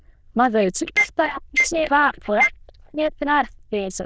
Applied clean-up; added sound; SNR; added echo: neural diffusion model UNIVERSE++.